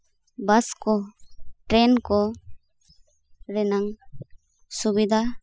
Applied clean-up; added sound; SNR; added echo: classical method spectral subtraction.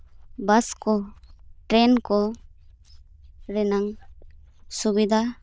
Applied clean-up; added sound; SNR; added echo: neural diffusion model UNIVERSE++.